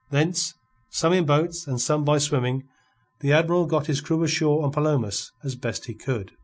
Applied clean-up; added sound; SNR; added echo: none; none; none; none.